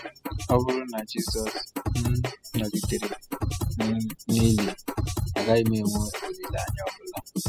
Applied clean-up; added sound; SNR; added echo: classical method spectral subtraction.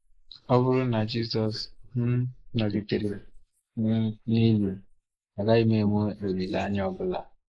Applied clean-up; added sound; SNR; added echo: neural mask model Resemble Enhance denoiser.